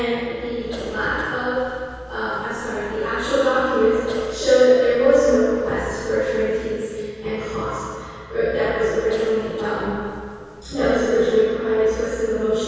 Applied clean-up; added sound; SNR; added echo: none; Cough; 19 dB; reverberation time 2.0 s.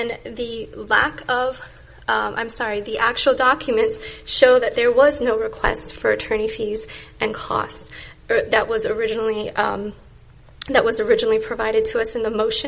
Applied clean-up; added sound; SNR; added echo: none; none; none; none.